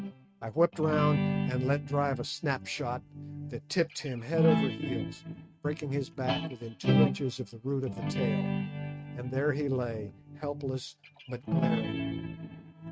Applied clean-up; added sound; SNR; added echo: neural mask model RNNoise.